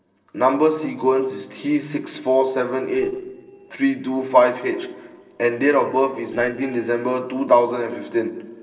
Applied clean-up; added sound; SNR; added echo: neural separator model SepFormer DNS4.